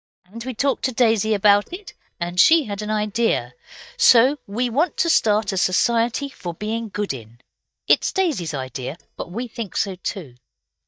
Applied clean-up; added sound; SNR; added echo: neural mask model DeepFilterNet 3.